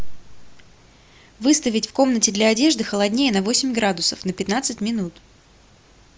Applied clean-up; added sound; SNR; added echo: none; none; none; none.